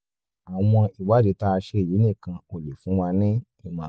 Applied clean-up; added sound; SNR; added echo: none; none; none; none.